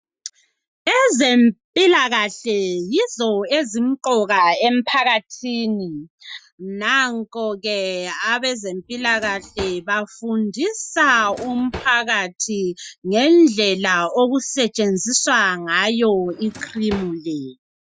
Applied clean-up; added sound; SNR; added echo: classical method Wiener filter.